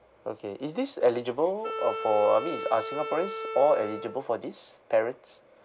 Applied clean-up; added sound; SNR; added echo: none; Wind instrument, woodwind instrument; 8 dB; none.